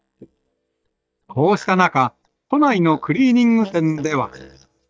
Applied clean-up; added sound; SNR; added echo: neural mask model DeepFilterNet 3.